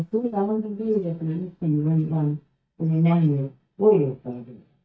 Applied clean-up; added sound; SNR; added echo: neural mask model DeepFilterNet 3.